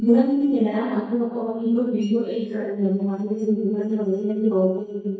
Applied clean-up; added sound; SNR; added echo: neural mask model DeepFilterNet 3.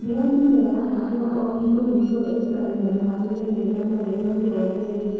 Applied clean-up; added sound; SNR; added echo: neural separator model SepFormer DNS4.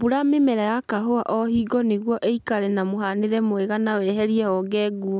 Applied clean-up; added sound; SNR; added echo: none; none; none; none.